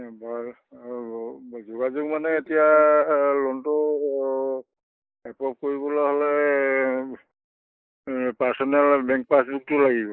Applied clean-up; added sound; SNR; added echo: neural mask model Resemble Enhance denoiser.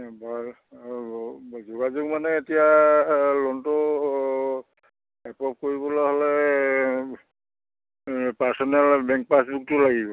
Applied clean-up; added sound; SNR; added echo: none; none; none; none.